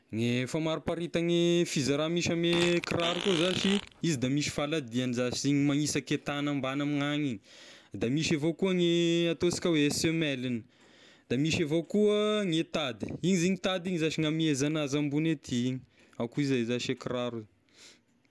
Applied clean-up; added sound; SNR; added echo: none; Fart; 8 dB; none.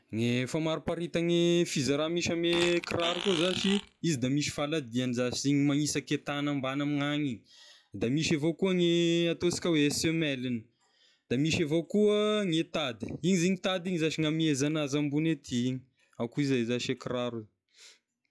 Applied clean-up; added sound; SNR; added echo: classical method log-MMSE.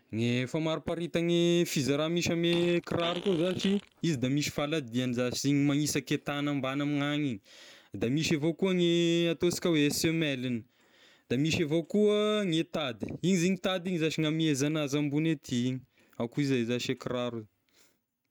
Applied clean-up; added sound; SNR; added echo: neural mask model RNNoise.